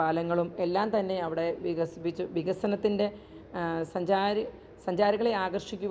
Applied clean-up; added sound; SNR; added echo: none; none; none; none.